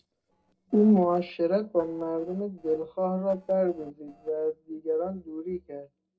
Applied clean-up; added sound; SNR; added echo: neural separator model SepFormer DNS4.